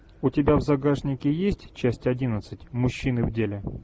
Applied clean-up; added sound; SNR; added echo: none; none; none; none.